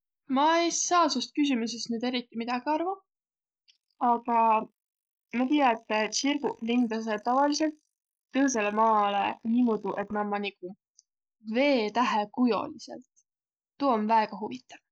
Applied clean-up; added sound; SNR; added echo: neural mask model Resemble Enhance denoiser.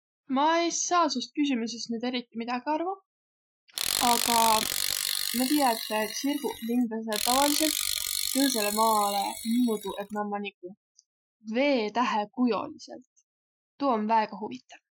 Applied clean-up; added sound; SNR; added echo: classical method Wiener filter.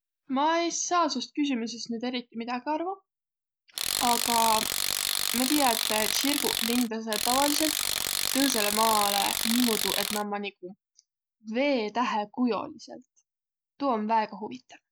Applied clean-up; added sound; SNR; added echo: none; Tools; 0 dB; none.